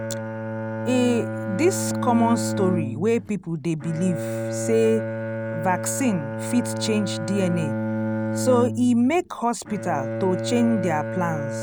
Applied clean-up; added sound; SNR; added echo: none; Bowed string instrument; 4 dB; none.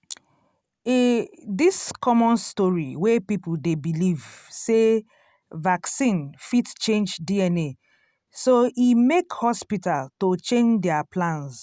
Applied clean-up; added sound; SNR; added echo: none; none; none; none.